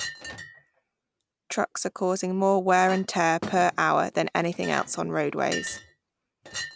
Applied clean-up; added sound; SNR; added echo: none; Chink, clink; 14 dB; none.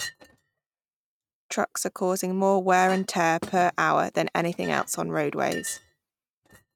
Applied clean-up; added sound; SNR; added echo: neural mask model RNNoise.